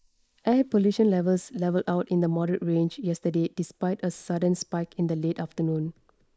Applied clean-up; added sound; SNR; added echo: neural mask model Resemble Enhance denoiser.